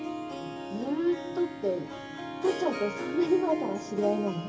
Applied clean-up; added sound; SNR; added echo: none; Harp; 6 dB; reverberation time 0.4 s.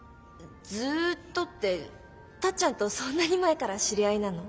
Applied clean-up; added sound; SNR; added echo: none; none; none; none.